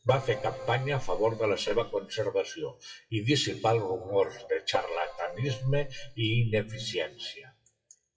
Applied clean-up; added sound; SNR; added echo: classical method WPE with log-MMSE.